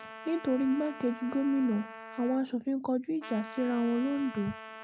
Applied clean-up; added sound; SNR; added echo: none; Trumpet; 15 dB; none.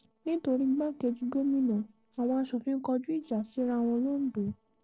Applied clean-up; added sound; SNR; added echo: neural separator model SepFormer DNS4.